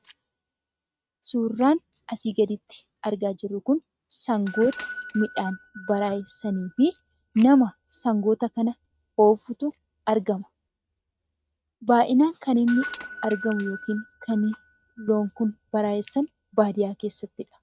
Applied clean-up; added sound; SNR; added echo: neural mask model RNNoise.